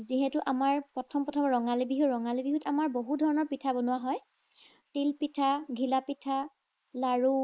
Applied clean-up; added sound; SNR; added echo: neural mask model Resemble Enhance denoiser.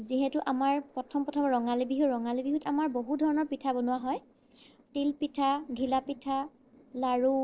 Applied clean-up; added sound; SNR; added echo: neural separator model SepFormer DNS4.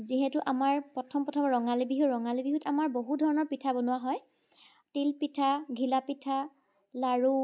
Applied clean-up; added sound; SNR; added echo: none; none; none; none.